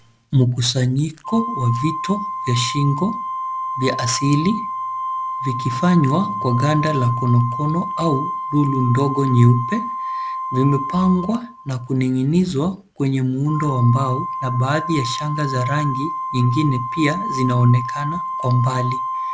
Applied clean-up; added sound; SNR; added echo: none; Organ; 6 dB; none.